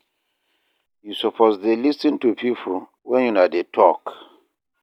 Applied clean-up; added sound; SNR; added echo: none; none; none; none.